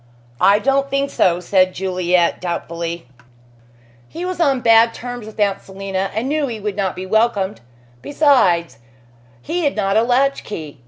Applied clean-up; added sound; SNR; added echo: none; none; none; none.